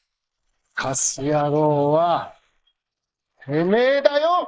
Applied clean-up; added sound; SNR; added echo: neural mask model Resemble Enhance denoiser.